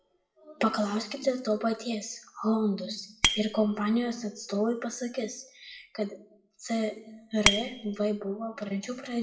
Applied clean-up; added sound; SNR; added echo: classical method WPE with log-MMSE.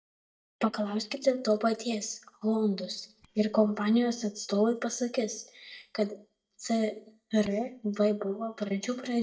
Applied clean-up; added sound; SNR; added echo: neural mask model DeepFilterNet 3.